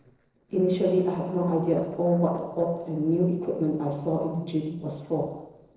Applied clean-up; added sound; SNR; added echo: neural separator model SepFormer DNS4.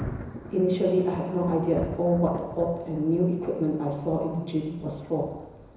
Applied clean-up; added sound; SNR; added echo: none; Thunder; 13 dB; reverberation time 1.0 s.